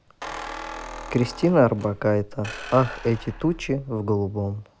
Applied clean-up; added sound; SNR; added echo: none; Squeak; 13 dB; none.